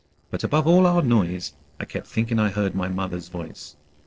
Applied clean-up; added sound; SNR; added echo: neural separator model SepFormer DNS4.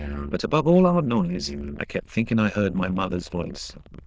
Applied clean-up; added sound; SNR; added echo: neural diffusion model UNIVERSE++.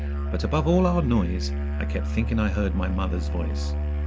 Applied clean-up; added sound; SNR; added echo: none; Musical instrument; -1 dB; none.